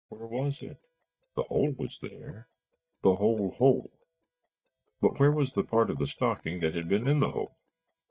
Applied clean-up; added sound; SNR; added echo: neural mask model DeepFilterNet 3.